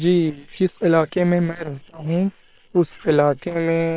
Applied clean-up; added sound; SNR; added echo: neural separator model SepFormer WHAM!.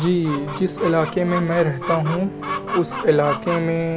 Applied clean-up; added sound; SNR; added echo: none; Piano + Chicken, rooster; 8 dB; none.